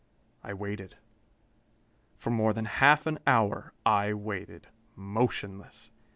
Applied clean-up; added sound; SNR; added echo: none; none; none; none.